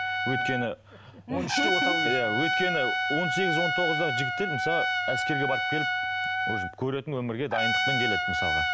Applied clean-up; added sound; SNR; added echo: none; Trumpet; -3 dB; none.